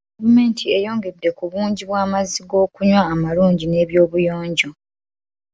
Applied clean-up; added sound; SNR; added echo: none; none; none; none.